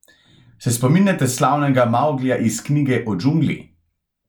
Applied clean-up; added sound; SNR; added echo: none; none; none; none.